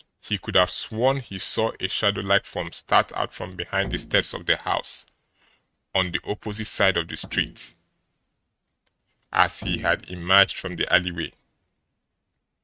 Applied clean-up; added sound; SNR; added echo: neural mask model RNNoise.